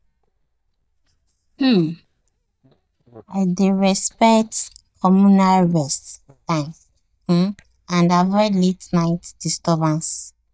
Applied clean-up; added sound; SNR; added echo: neural mask model DeepFilterNet 3.